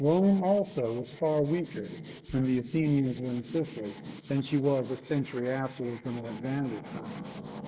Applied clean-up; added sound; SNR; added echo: neural mask model Resemble Enhance denoiser.